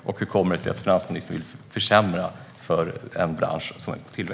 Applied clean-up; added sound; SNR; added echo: none; none; none; none.